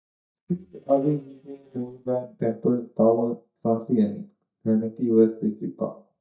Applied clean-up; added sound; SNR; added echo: neural mask model DeepFilterNet 3.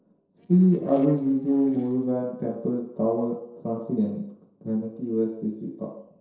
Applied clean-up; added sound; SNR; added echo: neural separator model SepFormer DNS4.